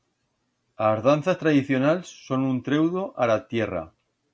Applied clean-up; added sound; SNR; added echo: none; none; none; none.